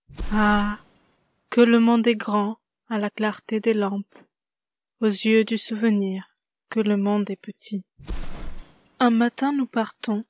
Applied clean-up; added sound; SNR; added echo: none; Explosion; 15 dB; none.